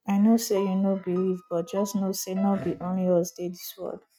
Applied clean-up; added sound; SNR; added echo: neural mask model RNNoise.